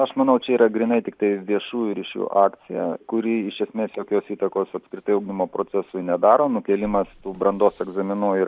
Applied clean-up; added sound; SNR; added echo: none; none; none; none.